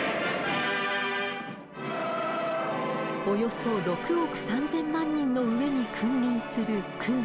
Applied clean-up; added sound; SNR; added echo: none; none; none; none.